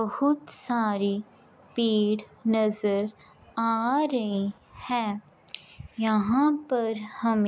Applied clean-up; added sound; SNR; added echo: none; none; none; none.